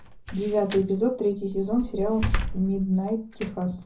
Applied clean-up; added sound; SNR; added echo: none; Slam; 6 dB; reverberation time 0.4 s.